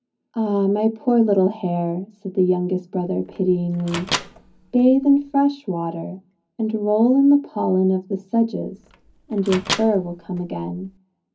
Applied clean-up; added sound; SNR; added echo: none; Microwave oven; 12 dB; reverberation time 0.4 s.